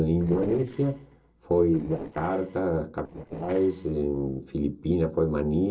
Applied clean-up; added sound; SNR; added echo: neural separator model SepFormer DNS4.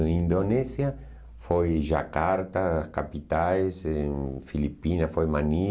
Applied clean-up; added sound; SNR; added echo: none; none; none; none.